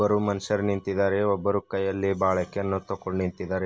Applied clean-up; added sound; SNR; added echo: none; none; none; none.